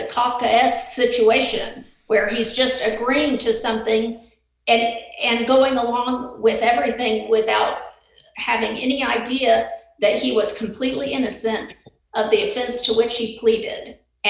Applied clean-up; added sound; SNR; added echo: neural mask model Resemble Enhance denoiser.